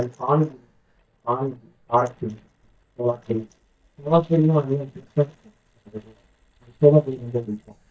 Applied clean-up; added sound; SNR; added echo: neural mask model DeepFilterNet 3.